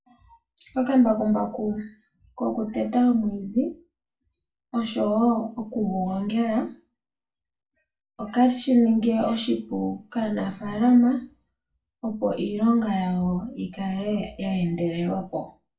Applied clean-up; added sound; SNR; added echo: none; none; none; reverberation time 0.2 s.